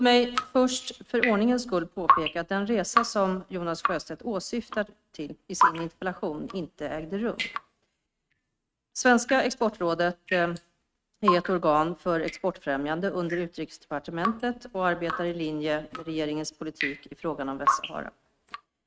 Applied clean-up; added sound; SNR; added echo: neural mask model RNNoise.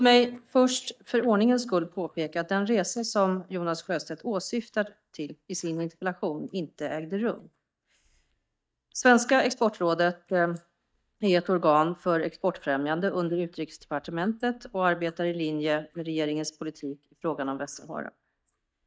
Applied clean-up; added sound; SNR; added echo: neural mask model DeepFilterNet 3.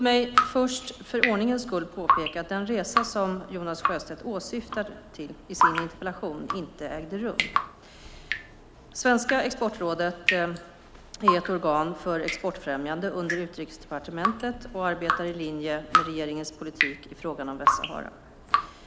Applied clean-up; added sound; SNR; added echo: none; Drip; 1 dB; none.